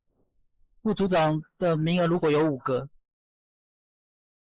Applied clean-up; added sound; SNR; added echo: neural mask model Resemble Enhance denoiser.